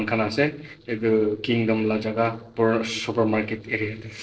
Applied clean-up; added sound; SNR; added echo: neural separator model SepFormer DNS4.